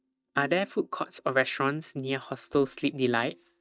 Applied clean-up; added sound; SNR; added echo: neural mask model DeepFilterNet 3.